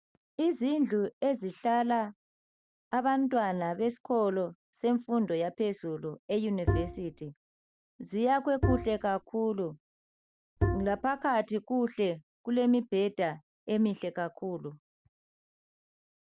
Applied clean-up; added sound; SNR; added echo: none; Bowed string instrument; 1 dB; none.